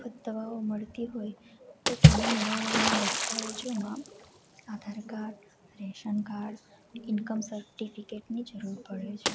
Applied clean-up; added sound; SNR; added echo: none; Water / Splash, splatter; -5 dB; none.